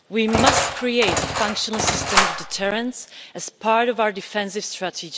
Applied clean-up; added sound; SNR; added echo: none; Engine; -1 dB; none.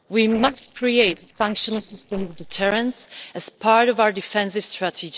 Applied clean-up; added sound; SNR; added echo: neural separator model SepFormer DNS4.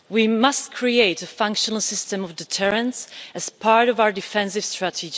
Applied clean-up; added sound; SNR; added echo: none; none; none; none.